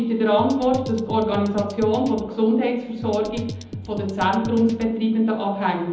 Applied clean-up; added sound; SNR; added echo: none; Drum kit; 12 dB; reverberation time 1.0 s.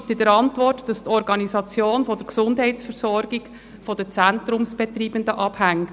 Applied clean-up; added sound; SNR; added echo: none; none; none; none.